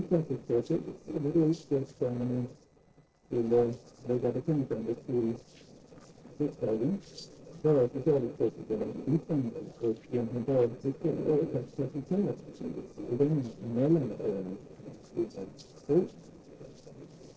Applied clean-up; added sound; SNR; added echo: neural separator model SepFormer DNS4.